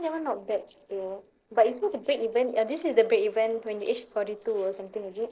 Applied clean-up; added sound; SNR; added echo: neural separator model SepFormer DNS4.